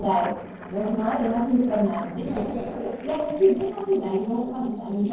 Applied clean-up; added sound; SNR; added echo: neural separator model SepFormer DNS4.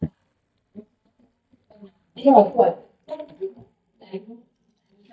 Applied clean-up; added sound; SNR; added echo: neural mask model DeepFilterNet 3.